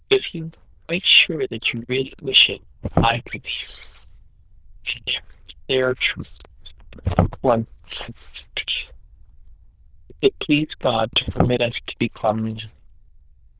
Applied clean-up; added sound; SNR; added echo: neural diffusion model UNIVERSE++.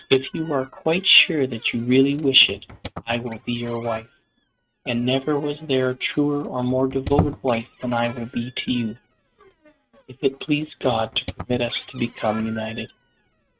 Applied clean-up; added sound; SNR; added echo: neural mask model RNNoise.